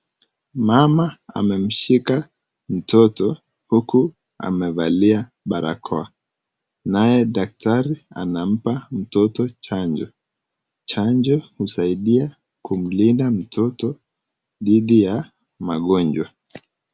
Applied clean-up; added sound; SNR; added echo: none; none; none; none.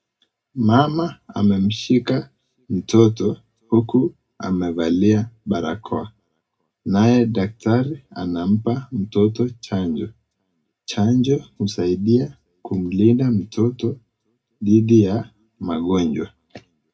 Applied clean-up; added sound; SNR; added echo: none; none; none; reverberation time 0.2 s.